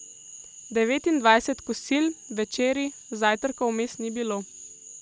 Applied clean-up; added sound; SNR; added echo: none; Cricket / Frog; 18 dB; none.